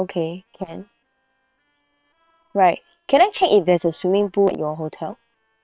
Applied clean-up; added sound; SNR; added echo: neural separator model SepFormer WHAM!.